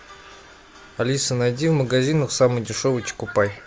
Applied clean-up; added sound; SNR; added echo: none; none; none; none.